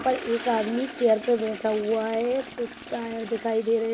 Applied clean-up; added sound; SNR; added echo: none; Toilet flush; 13 dB; none.